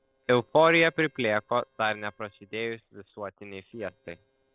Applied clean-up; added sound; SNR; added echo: neural separator model SepFormer DNS4.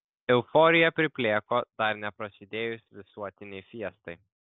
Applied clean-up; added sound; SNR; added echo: none; none; none; none.